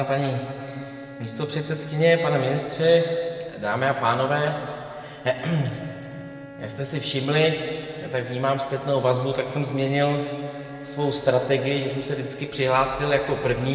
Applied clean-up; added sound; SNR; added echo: none; Bowed string instrument; 19 dB; reverberation time 2.3 s.